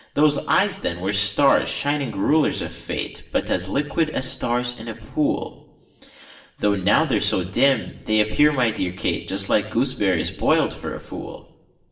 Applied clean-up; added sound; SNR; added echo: none; none; none; reverberation time 0.7 s.